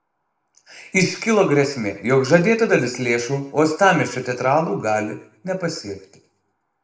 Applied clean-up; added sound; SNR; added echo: none; none; none; reverberation time 0.5 s.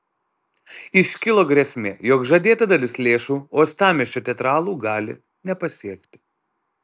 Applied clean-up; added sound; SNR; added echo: none; none; none; none.